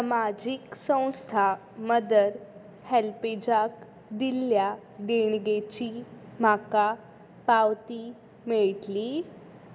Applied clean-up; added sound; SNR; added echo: none; none; none; none.